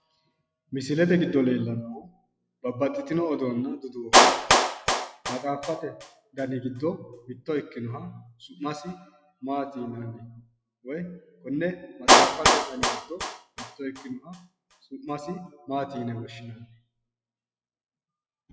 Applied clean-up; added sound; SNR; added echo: classical method log-MMSE.